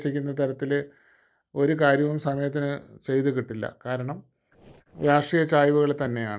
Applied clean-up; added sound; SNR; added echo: neural separator model SepFormer DNS4.